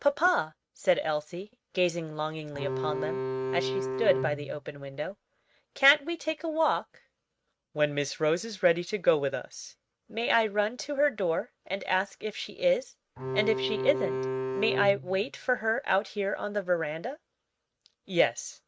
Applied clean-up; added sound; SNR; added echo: neural mask model RNNoise.